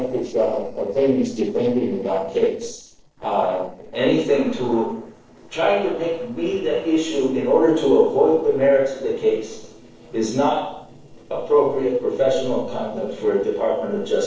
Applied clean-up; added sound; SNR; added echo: neural separator model SepFormer DNS4.